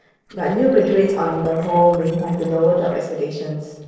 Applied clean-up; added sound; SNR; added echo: neural separator model SepFormer DNS4.